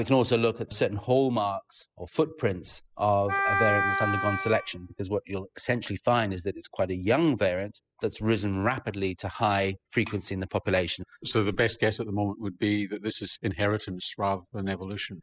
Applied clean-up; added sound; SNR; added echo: classical method spectral subtraction.